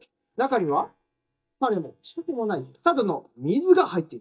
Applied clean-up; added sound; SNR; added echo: neural mask model DeepFilterNet 3.